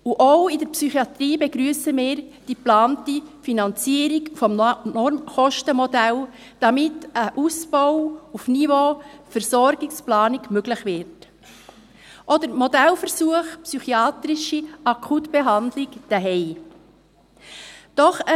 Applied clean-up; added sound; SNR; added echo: none; none; none; none.